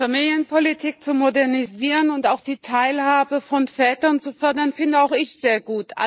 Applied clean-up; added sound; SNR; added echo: neural mask model Resemble Enhance denoiser.